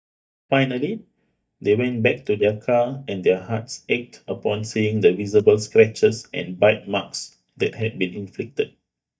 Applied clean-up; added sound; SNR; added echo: neural mask model DeepFilterNet 3.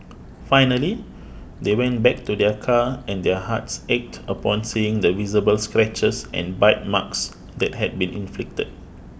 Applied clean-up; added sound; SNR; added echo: none; none; none; none.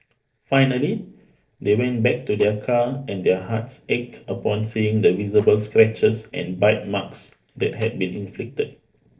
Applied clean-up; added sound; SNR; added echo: neural separator model SepFormer DNS4.